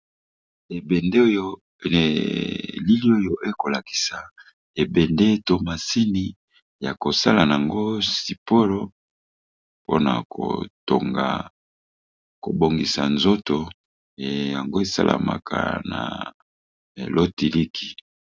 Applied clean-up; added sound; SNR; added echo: none; none; none; none.